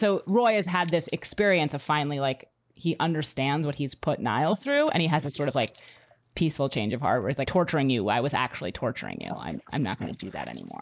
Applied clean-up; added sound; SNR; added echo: neural mask model Resemble Enhance denoiser.